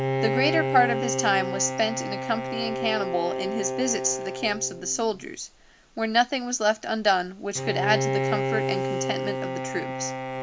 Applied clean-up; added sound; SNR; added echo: none; Bowed string instrument; 2 dB; none.